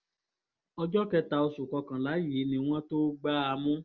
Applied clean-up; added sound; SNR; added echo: none; none; none; none.